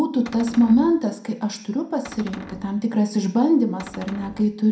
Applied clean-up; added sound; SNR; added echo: none; Cupboard open or close; 17 dB; reverberation time 0.4 s.